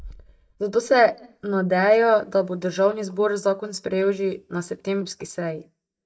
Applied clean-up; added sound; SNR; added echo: neural mask model DeepFilterNet 3.